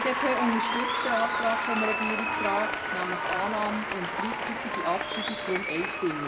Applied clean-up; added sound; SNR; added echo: none; Applause; -1 dB; reverberation time 0.3 s.